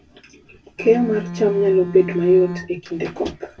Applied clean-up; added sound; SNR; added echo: none; Bowed string instrument; 10 dB; reverberation time 0.1 s.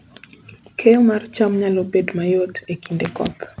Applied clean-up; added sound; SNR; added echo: none; none; none; none.